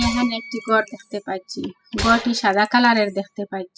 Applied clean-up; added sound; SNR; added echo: classical method spectral subtraction.